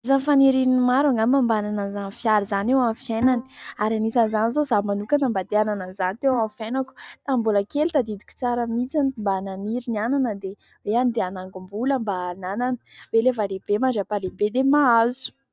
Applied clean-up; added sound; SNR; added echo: neural mask model DeepFilterNet 3.